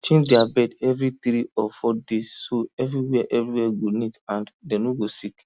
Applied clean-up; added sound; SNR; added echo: none; Cricket; 14 dB; none.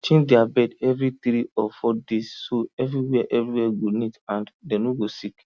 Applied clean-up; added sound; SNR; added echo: none; none; none; none.